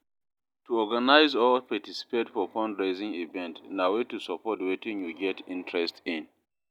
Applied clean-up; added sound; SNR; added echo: none; none; none; none.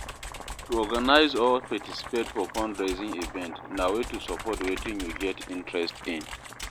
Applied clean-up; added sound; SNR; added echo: none; Boiling + Computer keyboard; 10 dB; none.